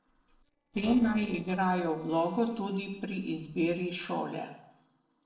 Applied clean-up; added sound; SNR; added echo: neural separator model SepFormer DNS4.